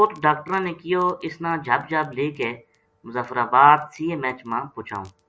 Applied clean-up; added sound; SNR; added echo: none; none; none; none.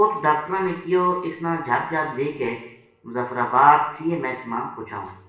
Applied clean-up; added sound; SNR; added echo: none; none; none; reverberation time 0.8 s.